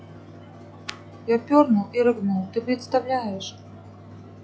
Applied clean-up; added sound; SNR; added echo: classical method log-MMSE.